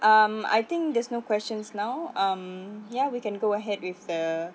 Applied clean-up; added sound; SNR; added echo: none; none; none; none.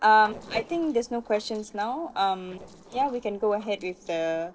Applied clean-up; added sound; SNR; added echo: neural separator model SepFormer DNS4.